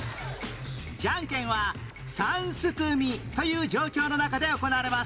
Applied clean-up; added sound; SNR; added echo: none; none; none; none.